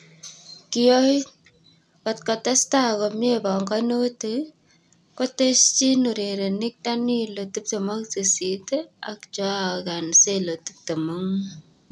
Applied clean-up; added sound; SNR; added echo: none; none; none; none.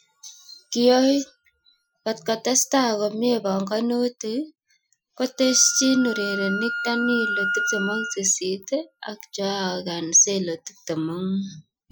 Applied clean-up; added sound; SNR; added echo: classical method Wiener filter.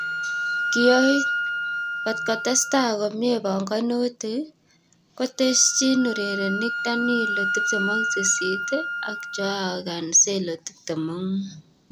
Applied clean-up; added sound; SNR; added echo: none; Wind instrument, woodwind instrument; 5 dB; none.